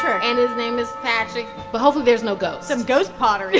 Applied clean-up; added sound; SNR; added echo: none; Percussion; 11 dB; reverberation time 2.8 s.